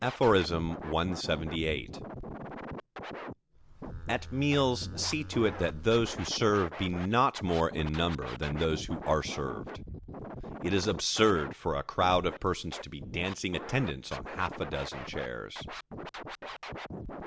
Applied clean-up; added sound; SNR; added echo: none; Scratching (performance technique) + Livestock, farm animals, working animals; 10 dB; none.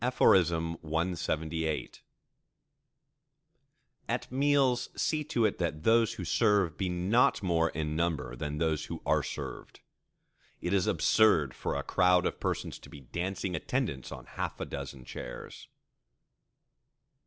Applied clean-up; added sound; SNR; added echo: none; none; none; none.